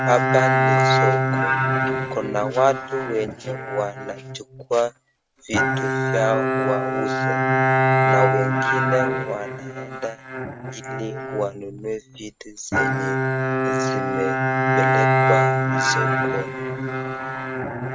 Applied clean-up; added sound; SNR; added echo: neural mask model RNNoise.